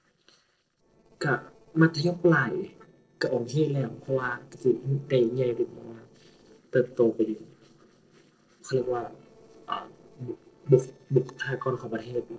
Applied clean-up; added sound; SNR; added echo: neural separator model SepFormer DNS4.